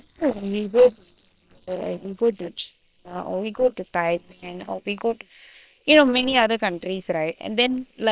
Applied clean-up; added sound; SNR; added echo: neural separator model SepFormer WHAM!.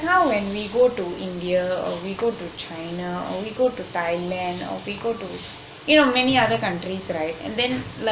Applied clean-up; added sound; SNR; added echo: none; none; none; none.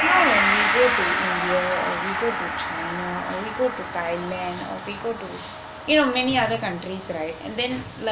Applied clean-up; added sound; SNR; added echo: none; Gong; 1 dB; none.